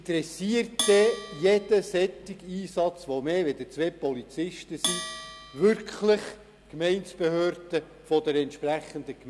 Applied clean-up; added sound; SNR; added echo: none; Bell; 11 dB; none.